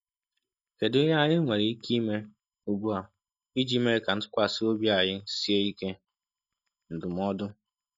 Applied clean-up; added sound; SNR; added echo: neural mask model DeepFilterNet 3.